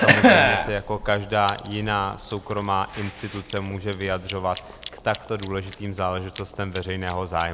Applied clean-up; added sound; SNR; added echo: none; Chewing, mastication / Cough; -1 dB; none.